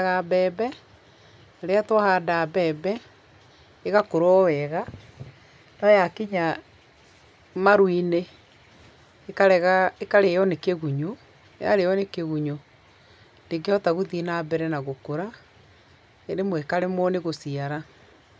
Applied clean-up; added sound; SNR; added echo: none; none; none; none.